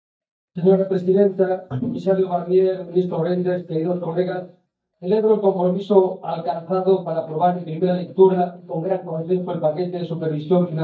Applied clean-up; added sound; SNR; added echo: neural mask model DeepFilterNet 3.